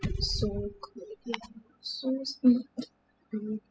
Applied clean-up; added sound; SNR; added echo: classical method spectral subtraction.